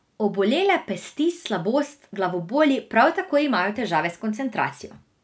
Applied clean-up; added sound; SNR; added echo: none; none; none; none.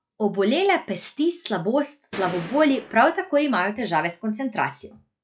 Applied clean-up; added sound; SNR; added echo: classical method log-MMSE.